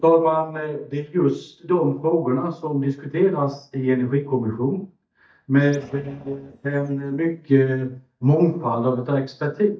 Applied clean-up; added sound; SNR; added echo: neural mask model DeepFilterNet 3.